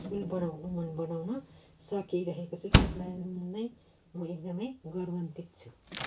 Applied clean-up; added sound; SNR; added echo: none; Slam; -3 dB; reverberation time 0.2 s.